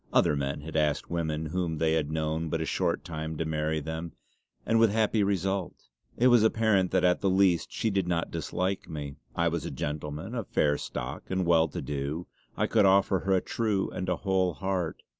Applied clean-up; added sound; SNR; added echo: none; none; none; none.